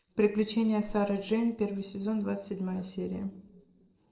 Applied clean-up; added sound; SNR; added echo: neural separator model SepFormer DNS4.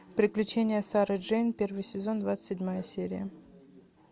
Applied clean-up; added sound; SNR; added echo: none; none; none; none.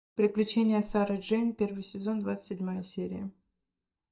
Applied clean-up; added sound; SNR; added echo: neural mask model DeepFilterNet 3.